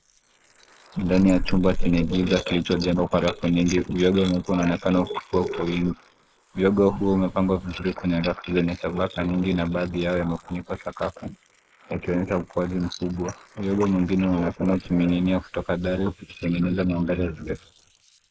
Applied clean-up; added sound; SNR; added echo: neural mask model Resemble Enhance denoiser.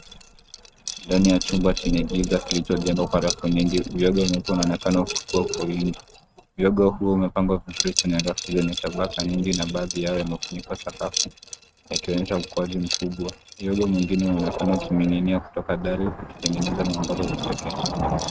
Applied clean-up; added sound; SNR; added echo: neural mask model RNNoise.